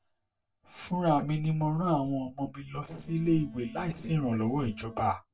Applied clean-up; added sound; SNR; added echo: neural separator model SepFormer DNS4.